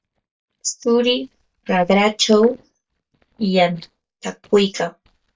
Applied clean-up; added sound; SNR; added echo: neural mask model DeepFilterNet 3.